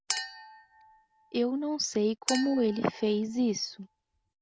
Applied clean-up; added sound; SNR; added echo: none; Chink, clink; 11 dB; none.